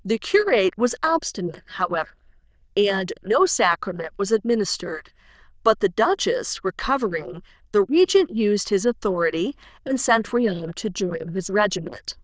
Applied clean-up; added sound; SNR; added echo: neural diffusion model UNIVERSE++.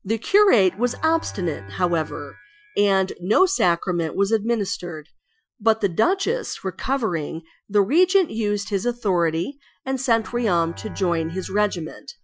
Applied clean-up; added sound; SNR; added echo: classical method Wiener filter.